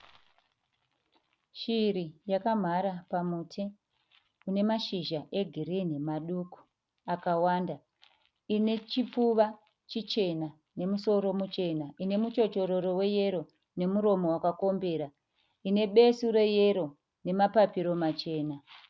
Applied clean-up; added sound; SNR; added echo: none; none; none; none.